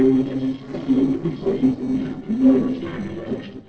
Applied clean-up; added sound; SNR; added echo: neural separator model SepFormer DNS4.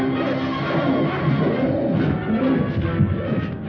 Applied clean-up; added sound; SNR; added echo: none; none; none; none.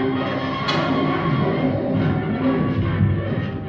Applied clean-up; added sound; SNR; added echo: none; Vehicle horn, car horn, honking; 16 dB; reverberation time 0.8 s.